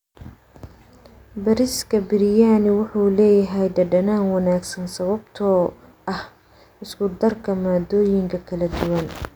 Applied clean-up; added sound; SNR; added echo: none; none; none; none.